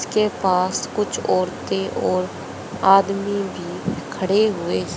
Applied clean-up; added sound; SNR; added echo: none; none; none; none.